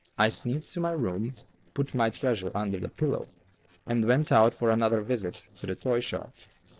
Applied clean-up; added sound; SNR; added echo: neural separator model SepFormer DNS4.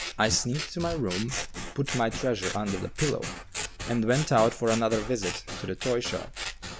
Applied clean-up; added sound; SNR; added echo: none; Scissors; 8 dB; none.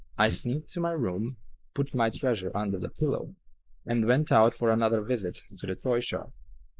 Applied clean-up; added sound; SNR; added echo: neural mask model Resemble Enhance denoiser.